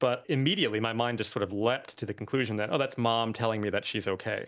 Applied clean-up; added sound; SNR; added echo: none; none; none; none.